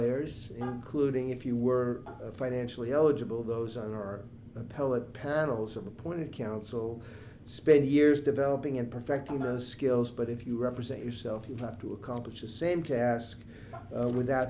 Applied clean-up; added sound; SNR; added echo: none; none; none; none.